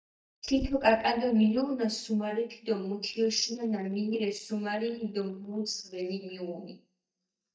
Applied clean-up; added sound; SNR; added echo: neural mask model DeepFilterNet 3.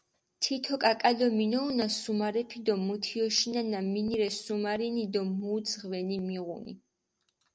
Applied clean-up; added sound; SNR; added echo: none; none; none; none.